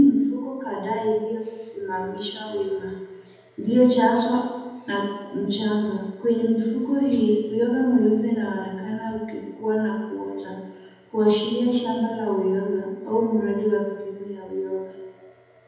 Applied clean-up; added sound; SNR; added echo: none; none; none; reverberation time 1.0 s.